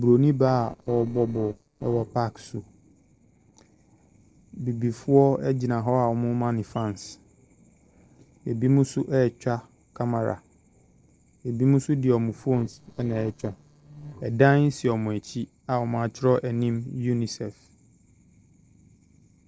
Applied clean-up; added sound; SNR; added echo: neural separator model SepFormer DNS4.